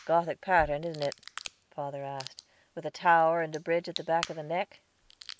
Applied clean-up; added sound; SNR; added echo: none; Crack / Crackle; 17 dB; none.